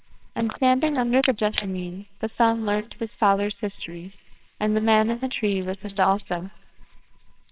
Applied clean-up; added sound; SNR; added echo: neural separator model SepFormer WHAMR!.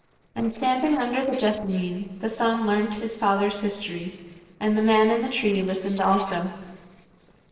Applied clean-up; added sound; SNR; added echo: neural separator model SepFormer DNS4.